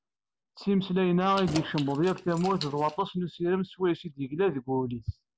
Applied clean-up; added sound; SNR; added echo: none; Keys jangling; 13 dB; none.